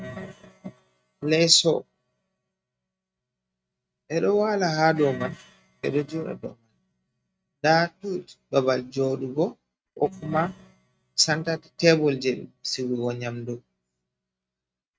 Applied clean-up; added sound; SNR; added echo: neural mask model RNNoise.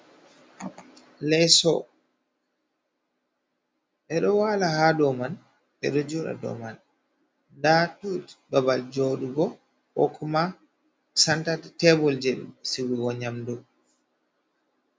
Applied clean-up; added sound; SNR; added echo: none; none; none; none.